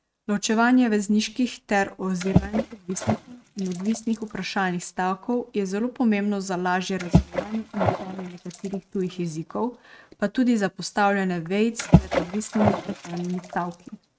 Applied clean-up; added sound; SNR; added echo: neural mask model RNNoise.